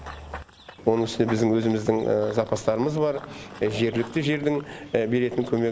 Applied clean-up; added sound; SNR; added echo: none; Run / Bird vocalization, bird call, bird song; 20 dB; none.